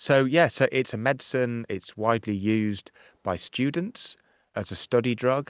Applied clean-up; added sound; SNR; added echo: none; none; none; none.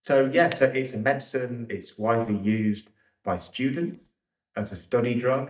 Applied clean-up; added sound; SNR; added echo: neural mask model DeepFilterNet 3.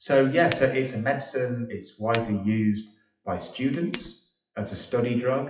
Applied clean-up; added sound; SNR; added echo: classical method WPE with log-MMSE.